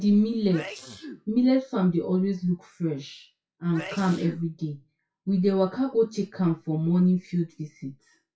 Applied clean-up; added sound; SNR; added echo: classical method WPE with log-MMSE.